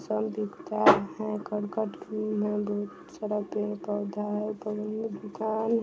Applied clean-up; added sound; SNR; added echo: none; none; none; none.